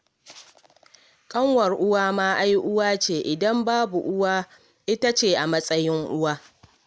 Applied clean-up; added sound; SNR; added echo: none; none; none; none.